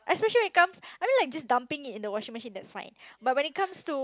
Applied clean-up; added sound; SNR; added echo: none; none; none; none.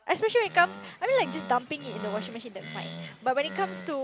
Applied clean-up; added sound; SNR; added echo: none; Animal; 12 dB; none.